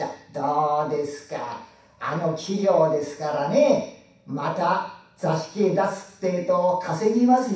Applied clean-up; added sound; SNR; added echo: none; none; none; reverberation time 0.7 s.